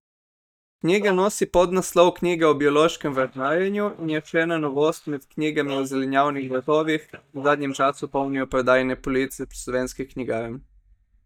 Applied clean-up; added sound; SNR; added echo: neural mask model DeepFilterNet 3.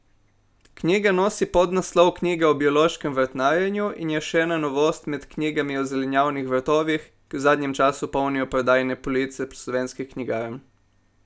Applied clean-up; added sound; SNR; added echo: none; none; none; none.